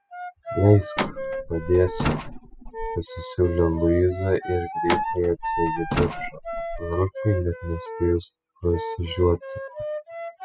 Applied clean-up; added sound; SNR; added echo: classical method spectral subtraction.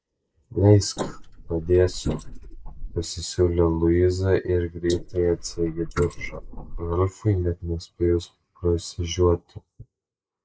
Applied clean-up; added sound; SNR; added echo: neural mask model Resemble Enhance denoiser.